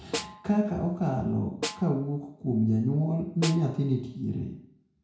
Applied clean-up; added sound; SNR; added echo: none; Snare drum; 12 dB; reverberation time 0.5 s.